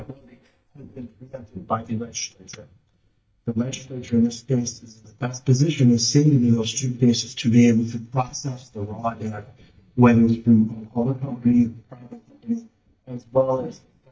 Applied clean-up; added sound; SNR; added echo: neural mask model DeepFilterNet 3.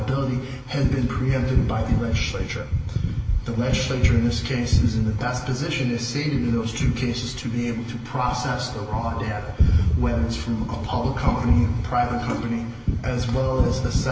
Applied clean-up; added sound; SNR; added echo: none; Gunshot, gunfire; 0 dB; reverberation time 0.2 s.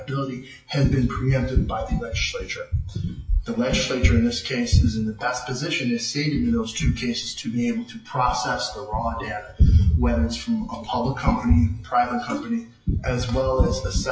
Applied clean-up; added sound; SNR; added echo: classical method WPE with log-MMSE.